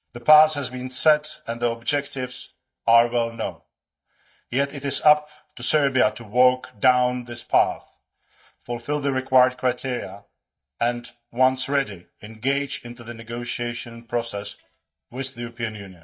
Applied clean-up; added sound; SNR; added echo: neural mask model DeepFilterNet 3.